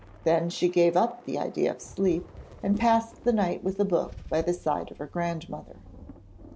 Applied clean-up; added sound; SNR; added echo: none; Idling / Engine starting / Car + Thunder / Rain; 19 dB; none.